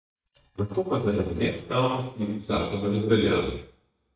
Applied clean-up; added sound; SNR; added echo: neural mask model DeepFilterNet 3.